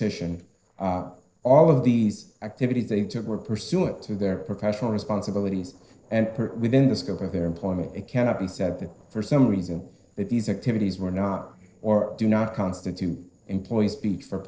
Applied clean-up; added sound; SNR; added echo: neural separator model SepFormer DNS4.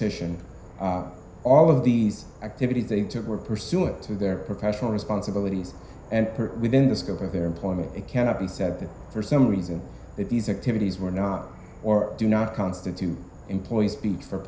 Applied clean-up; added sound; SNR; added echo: none; Insect / Frog; 18 dB; reverberation time 0.5 s.